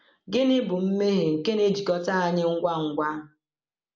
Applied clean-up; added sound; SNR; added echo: none; none; none; none.